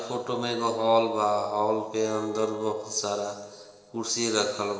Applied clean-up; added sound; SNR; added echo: neural separator model SepFormer DNS4.